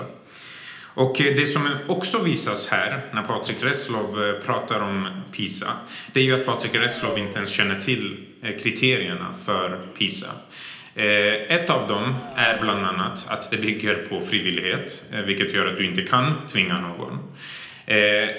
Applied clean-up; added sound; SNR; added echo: none; Race car, auto racing; 13 dB; reverberation time 0.9 s.